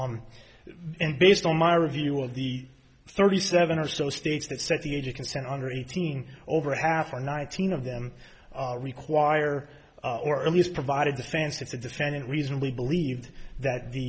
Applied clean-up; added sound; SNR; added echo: none; none; none; none.